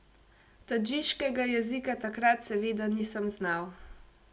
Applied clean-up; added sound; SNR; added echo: none; none; none; none.